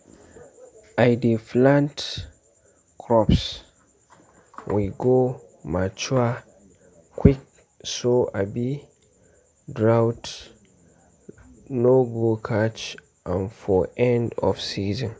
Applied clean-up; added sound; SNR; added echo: none; none; none; none.